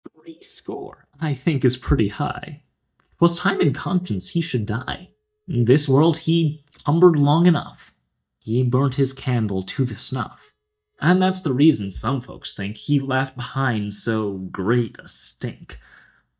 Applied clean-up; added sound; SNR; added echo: neural mask model DeepFilterNet 3.